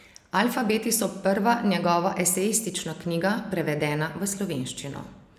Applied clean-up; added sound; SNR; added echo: none; none; none; none.